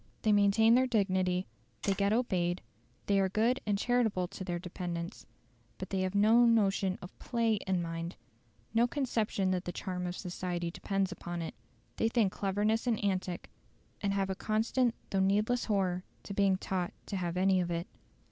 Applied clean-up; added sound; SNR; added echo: none; Tap; 14 dB; none.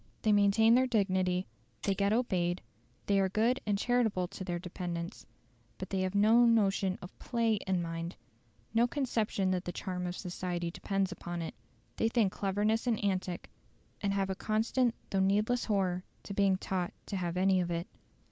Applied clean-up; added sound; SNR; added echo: neural mask model Resemble Enhance denoiser.